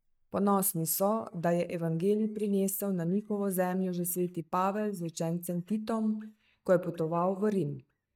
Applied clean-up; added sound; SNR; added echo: neural mask model DeepFilterNet 3.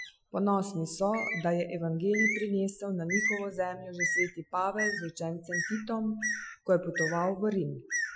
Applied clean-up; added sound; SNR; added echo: classical method Wiener filter.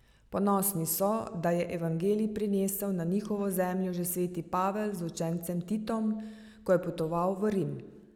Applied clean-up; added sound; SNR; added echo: none; none; none; none.